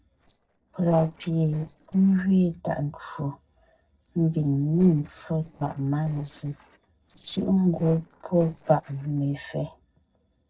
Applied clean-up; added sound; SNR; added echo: neural separator model SepFormer DNS4.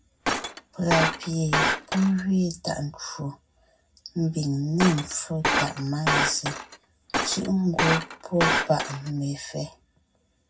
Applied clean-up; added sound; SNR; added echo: none; Shatter; 0 dB; reverberation time 0.4 s.